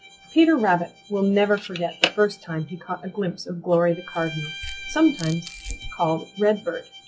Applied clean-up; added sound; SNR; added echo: classical method log-MMSE.